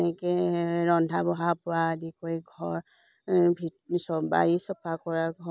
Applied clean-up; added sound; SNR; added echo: none; none; none; none.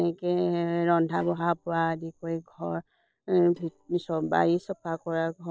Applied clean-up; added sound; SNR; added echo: neural separator model SepFormer DNS4.